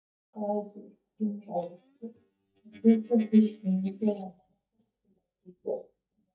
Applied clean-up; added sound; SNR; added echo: neural mask model DeepFilterNet 3.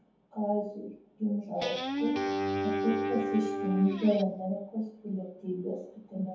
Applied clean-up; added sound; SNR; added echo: none; Guitar; 0 dB; reverberation time 0.6 s.